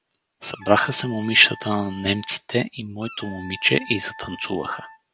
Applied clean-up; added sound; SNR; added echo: none; Wind instrument, woodwind instrument; 18 dB; none.